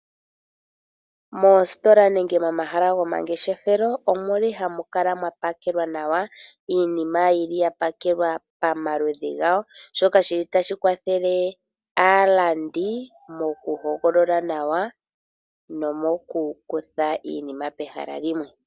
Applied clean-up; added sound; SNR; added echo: none; none; none; none.